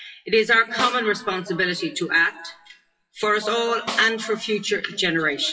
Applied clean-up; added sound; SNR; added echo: classical method WPE with log-MMSE.